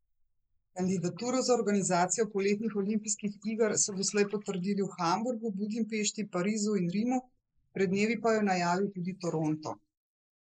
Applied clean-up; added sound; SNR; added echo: neural mask model Resemble Enhance denoiser.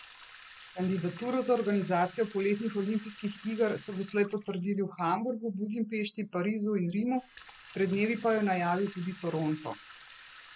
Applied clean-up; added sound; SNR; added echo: none; Sink (filling or washing) / Water tap, faucet; 12 dB; none.